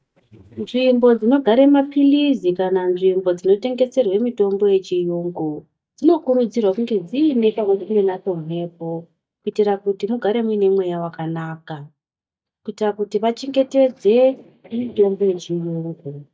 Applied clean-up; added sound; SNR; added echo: neural mask model DeepFilterNet 3.